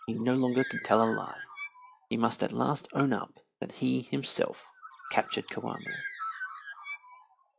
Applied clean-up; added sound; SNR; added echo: classical method log-MMSE.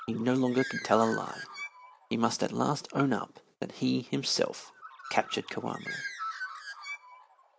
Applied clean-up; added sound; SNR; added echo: none; Bird; 11 dB; none.